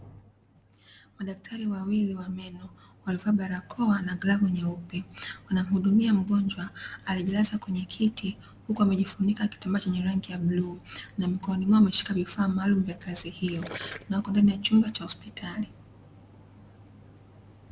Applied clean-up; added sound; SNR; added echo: none; Gurgling; 20 dB; none.